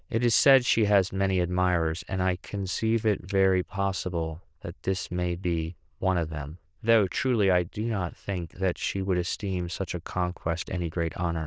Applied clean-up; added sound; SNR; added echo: neural diffusion model UNIVERSE++.